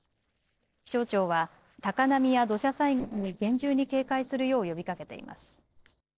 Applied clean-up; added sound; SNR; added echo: neural separator model SepFormer DNS4.